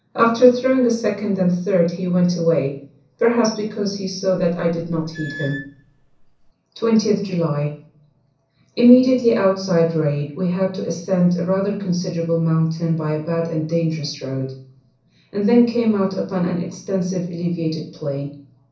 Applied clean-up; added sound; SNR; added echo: none; Squeak / Screech; 18 dB; reverberation time 0.6 s.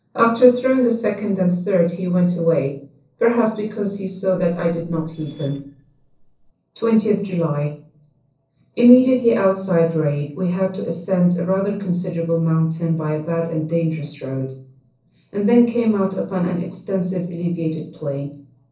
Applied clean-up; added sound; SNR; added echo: neural separator model SepFormer DNS4.